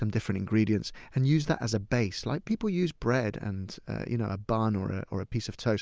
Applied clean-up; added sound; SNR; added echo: none; none; none; none.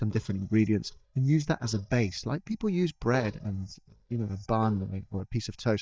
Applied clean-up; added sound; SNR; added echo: neural mask model DeepFilterNet 3.